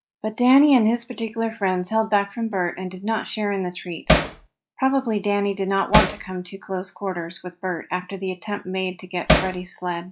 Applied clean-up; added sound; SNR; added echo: classical method log-MMSE.